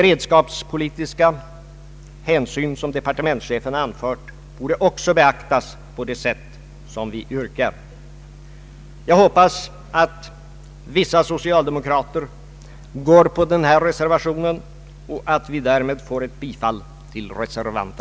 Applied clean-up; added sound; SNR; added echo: none; none; none; none.